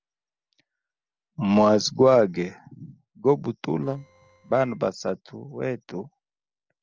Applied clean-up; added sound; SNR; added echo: neural separator model SepFormer DNS4.